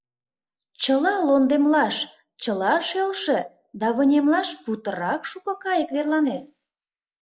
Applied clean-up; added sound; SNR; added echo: neural mask model Resemble Enhance denoiser.